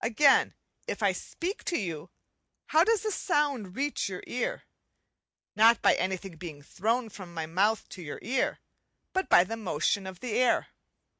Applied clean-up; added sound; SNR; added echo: none; none; none; none.